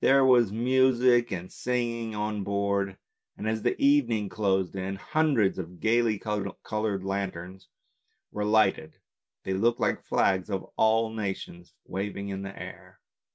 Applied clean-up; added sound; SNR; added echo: none; none; none; none.